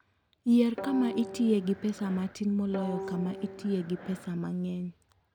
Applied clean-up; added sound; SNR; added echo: none; Guitar; 10 dB; none.